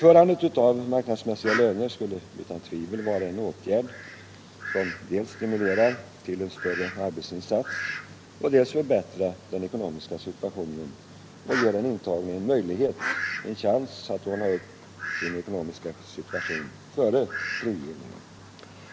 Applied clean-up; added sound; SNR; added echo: none; Fowl; 11 dB; none.